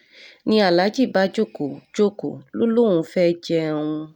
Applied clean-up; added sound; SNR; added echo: none; none; none; none.